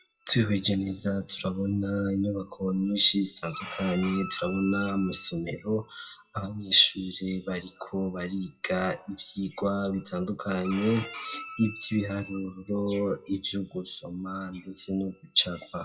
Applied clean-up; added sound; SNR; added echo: classical method WPE with log-MMSE.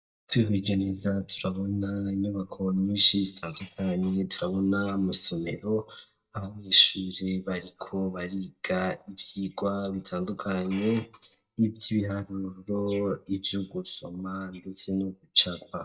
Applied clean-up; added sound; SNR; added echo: neural mask model DeepFilterNet 3.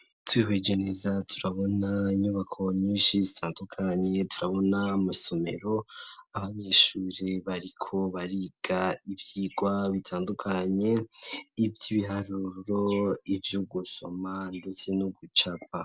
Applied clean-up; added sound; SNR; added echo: none; none; none; none.